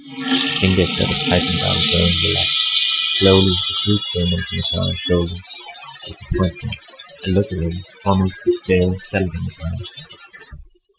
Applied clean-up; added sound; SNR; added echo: classical method Wiener filter.